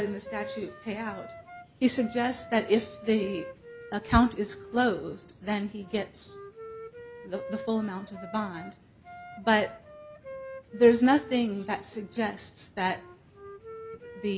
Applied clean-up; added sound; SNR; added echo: none; Wind instrument, woodwind instrument; 16 dB; none.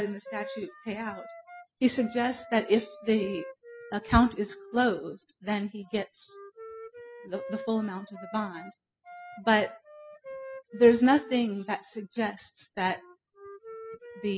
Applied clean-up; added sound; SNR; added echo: classical method spectral subtraction.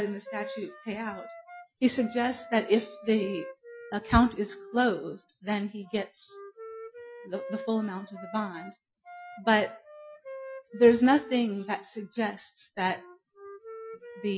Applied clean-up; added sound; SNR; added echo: classical method Wiener filter.